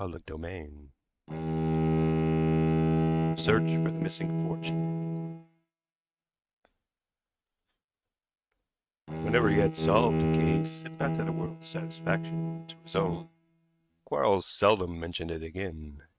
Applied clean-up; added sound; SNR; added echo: neural mask model RNNoise.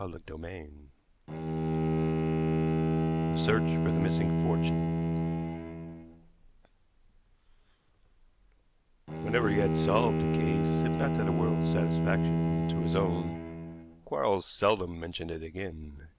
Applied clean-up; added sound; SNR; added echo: none; Bowed string instrument; -5 dB; none.